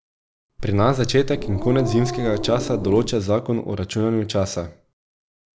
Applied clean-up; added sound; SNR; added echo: none; Growling; 6 dB; none.